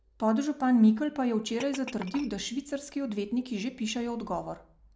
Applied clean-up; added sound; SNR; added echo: none; Glass; 19 dB; none.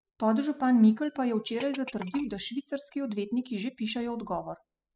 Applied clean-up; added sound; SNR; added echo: classical method spectral subtraction.